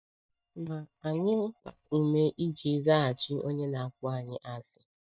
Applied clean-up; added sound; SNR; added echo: neural mask model DeepFilterNet 3.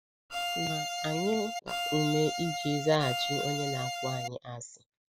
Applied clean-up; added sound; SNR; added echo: none; Bowed string instrument; 2 dB; none.